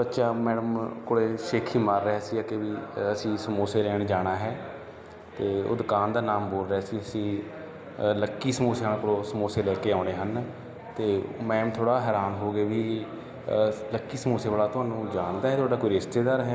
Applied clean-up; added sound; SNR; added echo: none; none; none; none.